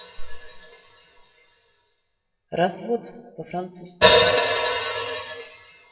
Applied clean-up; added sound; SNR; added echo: classical method WPE with log-MMSE.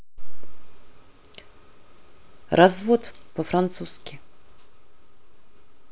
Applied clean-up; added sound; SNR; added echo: none; none; none; none.